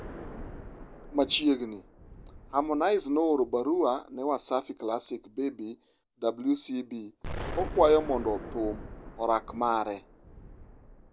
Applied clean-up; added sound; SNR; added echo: none; Explosion; 15 dB; none.